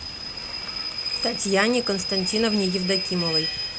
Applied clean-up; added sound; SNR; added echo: none; Rain / Train; 3 dB; none.